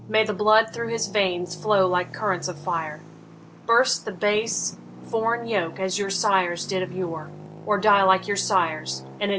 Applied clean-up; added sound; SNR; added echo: none; Traffic noise, roadway noise; 16 dB; none.